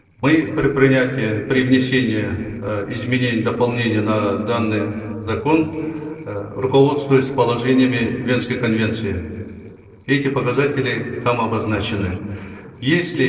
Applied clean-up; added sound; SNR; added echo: neural separator model SepFormer DNS4.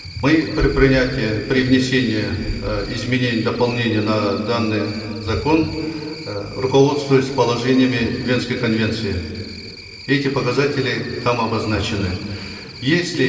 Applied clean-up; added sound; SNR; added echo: none; Cricket; 18 dB; reverberation time 2.5 s.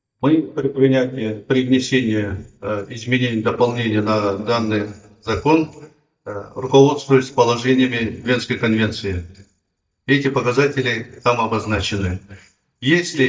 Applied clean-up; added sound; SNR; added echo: neural mask model DeepFilterNet 3.